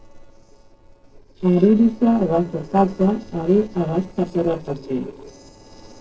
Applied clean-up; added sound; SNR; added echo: neural separator model SepFormer DNS4.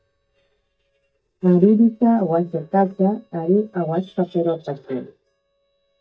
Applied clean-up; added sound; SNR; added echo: neural mask model DeepFilterNet 3.